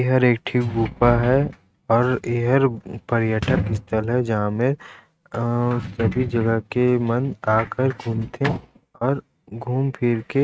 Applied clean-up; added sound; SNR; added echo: neural mask model RNNoise.